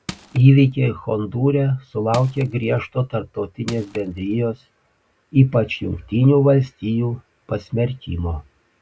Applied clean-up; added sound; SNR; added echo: none; Crushing; 18 dB; none.